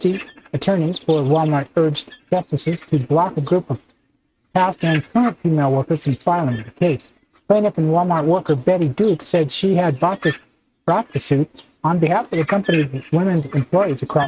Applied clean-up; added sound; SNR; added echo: neural mask model RNNoise.